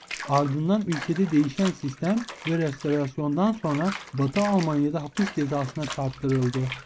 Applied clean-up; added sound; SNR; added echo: none; Bathtub (filling or washing) / Water; 14 dB; none.